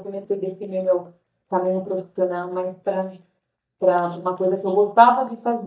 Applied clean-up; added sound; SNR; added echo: neural mask model DeepFilterNet 3.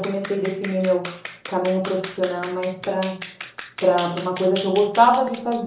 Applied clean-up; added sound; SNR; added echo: none; Clapping; 15 dB; reverberation time 0.6 s.